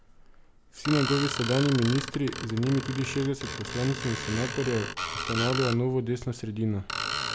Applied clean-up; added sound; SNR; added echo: none; Screech; 6 dB; none.